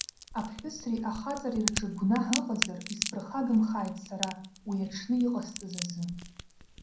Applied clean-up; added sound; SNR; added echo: none; Crack; 7 dB; reverberation time 0.6 s.